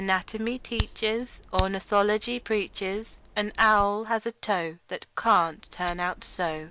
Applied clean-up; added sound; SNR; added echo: none; Fire; 10 dB; none.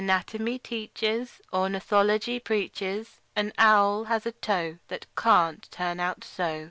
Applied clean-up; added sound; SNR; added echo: none; none; none; none.